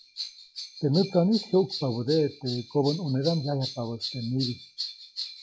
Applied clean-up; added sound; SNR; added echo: classical method log-MMSE.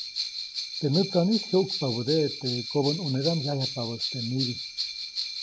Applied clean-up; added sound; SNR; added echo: none; Bell; 6 dB; none.